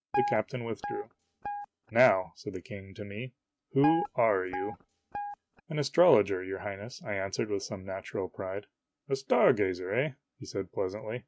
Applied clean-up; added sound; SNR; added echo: neural mask model RNNoise.